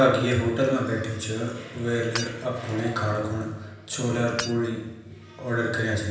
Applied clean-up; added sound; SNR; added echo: none; Shatter / Hammer; 13 dB; reverberation time 0.9 s.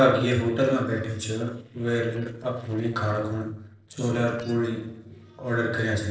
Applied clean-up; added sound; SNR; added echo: neural separator model SepFormer DNS4.